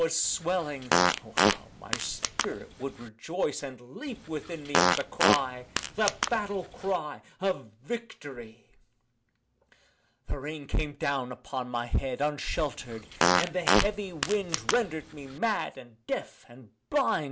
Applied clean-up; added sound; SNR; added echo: none; Fart; -2 dB; none.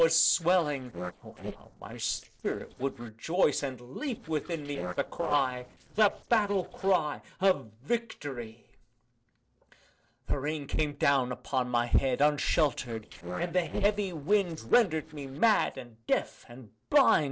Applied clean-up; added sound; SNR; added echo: neural separator model SepFormer DNS4.